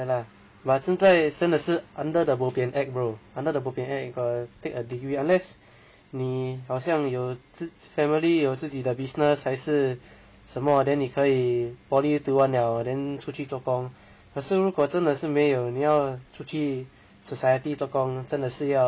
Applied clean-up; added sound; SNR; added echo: none; none; none; none.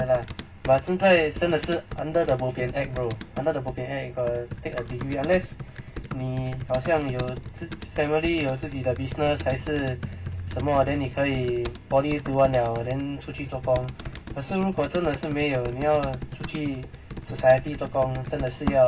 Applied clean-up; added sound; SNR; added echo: none; Computer keyboard; 10 dB; reverberation time 0.4 s.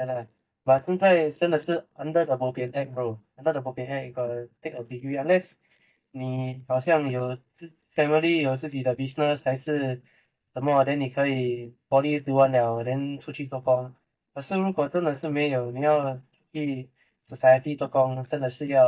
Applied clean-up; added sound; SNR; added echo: neural mask model DeepFilterNet 3.